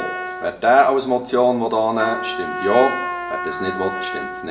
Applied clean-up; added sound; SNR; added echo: none; Trumpet; 8 dB; reverberation time 0.6 s.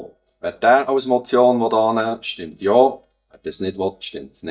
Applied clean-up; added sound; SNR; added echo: neural mask model DeepFilterNet 3.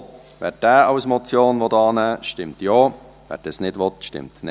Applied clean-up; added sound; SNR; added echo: none; none; none; none.